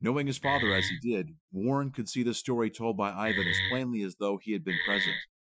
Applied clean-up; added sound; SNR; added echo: classical method Wiener filter.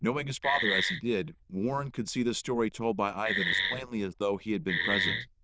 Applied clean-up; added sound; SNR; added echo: neural diffusion model UNIVERSE++.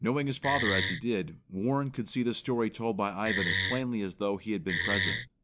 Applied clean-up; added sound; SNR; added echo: none; Wood; -1 dB; none.